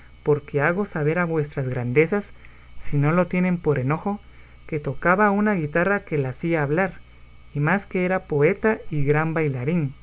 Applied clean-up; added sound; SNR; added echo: none; none; none; none.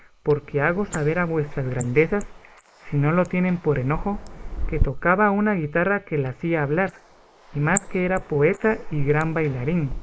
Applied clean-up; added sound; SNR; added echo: neural mask model Resemble Enhance denoiser.